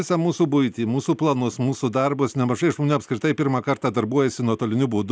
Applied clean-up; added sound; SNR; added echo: none; none; none; none.